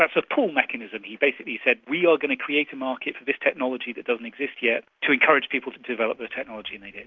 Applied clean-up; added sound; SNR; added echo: none; none; none; none.